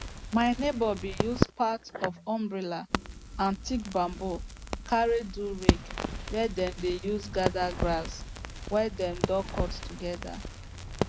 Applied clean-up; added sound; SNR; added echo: none; Crackle; 3 dB; none.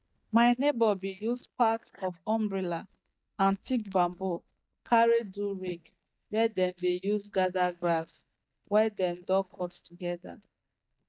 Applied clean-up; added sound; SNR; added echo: neural mask model DeepFilterNet 3.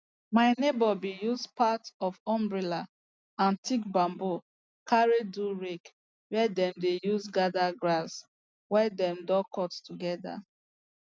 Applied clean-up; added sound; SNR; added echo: none; none; none; none.